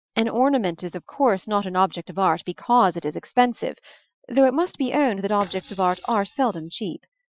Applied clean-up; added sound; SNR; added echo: classical method Wiener filter.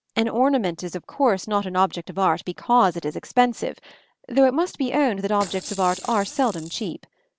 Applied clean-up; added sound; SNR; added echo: none; Rattle / Rattle (instrument); 15 dB; none.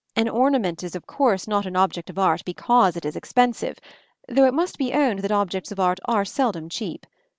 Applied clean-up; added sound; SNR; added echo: none; none; none; none.